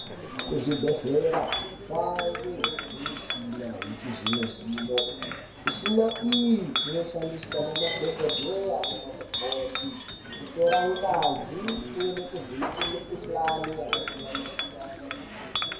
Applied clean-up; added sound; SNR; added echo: none; Chink, clink; 4 dB; reverberation time 0.8 s.